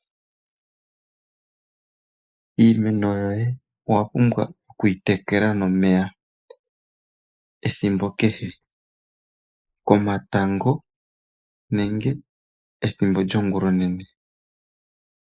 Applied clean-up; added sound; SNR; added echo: neural mask model Resemble Enhance denoiser.